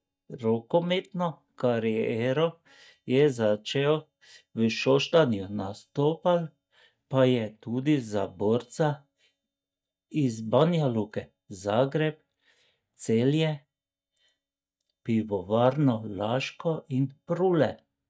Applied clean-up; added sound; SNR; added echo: neural mask model DeepFilterNet 3.